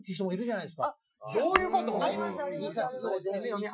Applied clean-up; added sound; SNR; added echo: classical method Wiener filter.